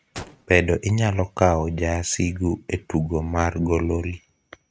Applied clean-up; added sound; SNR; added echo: neural mask model RNNoise.